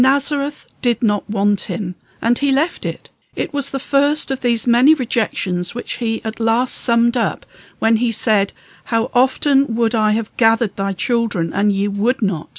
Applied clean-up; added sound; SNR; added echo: none; none; none; none.